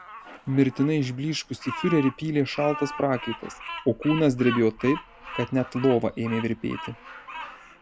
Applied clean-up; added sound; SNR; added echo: none; Bird vocalization, bird call, bird song; 13 dB; none.